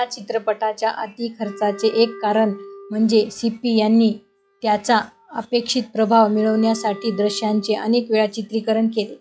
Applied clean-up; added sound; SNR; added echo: classical method log-MMSE.